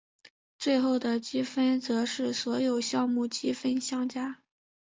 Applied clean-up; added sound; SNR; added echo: none; none; none; none.